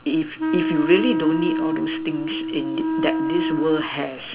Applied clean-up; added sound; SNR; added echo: none; Wind instrument, woodwind instrument; 0 dB; reverberation time 1.5 s.